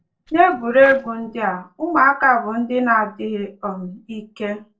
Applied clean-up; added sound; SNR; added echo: neural separator model SepFormer DNS4.